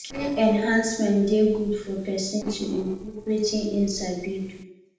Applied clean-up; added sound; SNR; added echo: neural separator model SepFormer DNS4.